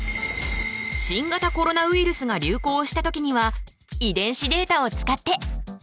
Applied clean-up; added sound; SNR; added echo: none; none; none; none.